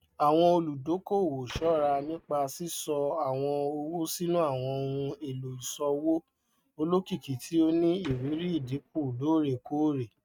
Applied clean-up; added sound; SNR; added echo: neural mask model RNNoise.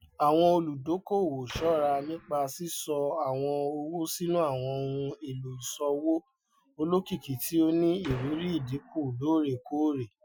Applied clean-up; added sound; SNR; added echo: classical method Wiener filter.